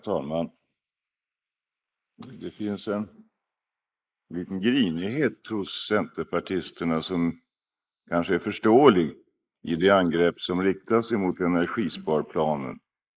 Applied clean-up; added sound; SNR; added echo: neural mask model Resemble Enhance denoiser.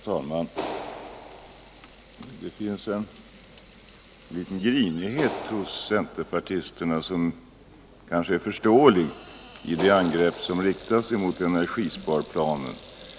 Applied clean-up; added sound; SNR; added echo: none; Clapping + Sink (filling or washing) / Water tap, faucet; 14 dB; none.